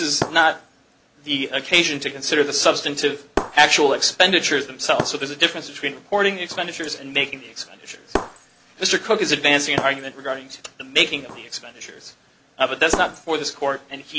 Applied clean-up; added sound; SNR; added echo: none; Shatter; 12 dB; none.